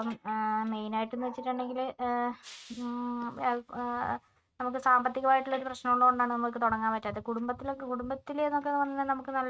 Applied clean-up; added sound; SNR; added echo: neural mask model RNNoise.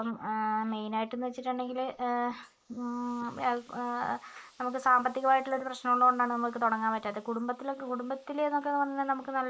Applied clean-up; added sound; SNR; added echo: neural mask model Resemble Enhance denoiser.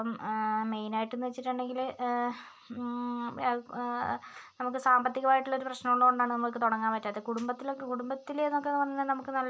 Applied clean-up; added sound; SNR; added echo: none; none; none; none.